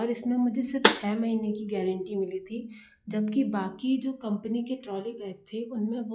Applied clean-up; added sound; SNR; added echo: classical method log-MMSE.